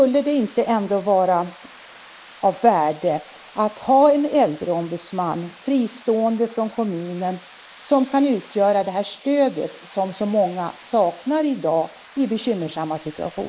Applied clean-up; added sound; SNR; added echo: neural mask model Resemble Enhance denoiser.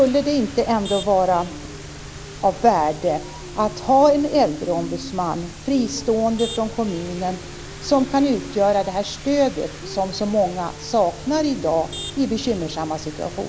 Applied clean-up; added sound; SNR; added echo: none; Motor vehicle (road) + Rain; 16 dB; none.